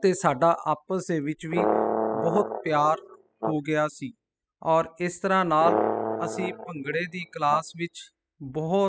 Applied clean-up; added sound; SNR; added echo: classical method spectral subtraction.